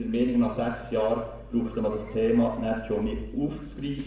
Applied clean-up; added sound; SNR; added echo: none; Sliding door; 19 dB; reverberation time 0.7 s.